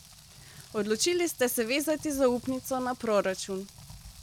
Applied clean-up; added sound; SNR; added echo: none; Rain; 20 dB; none.